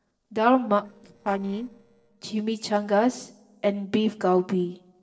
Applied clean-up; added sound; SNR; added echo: neural separator model SepFormer DNS4.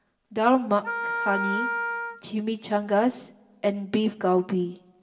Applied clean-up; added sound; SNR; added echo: none; Wind instrument, woodwind instrument; 4 dB; reverberation time 0.7 s.